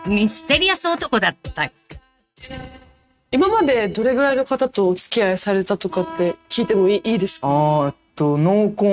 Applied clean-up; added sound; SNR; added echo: neural mask model RNNoise.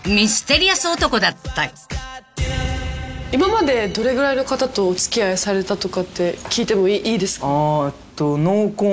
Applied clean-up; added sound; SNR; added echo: none; none; none; none.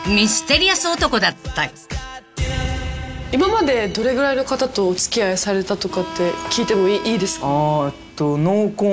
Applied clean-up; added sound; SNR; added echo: none; Harmonica; 17 dB; none.